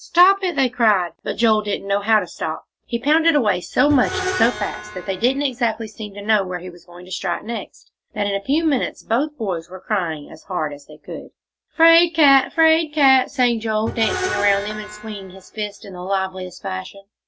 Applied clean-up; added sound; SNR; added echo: none; Screech; 9 dB; none.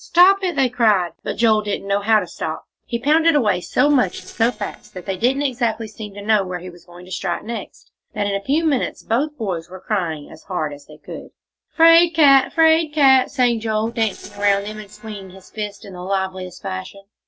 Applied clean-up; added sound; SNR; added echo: neural separator model SepFormer DNS4.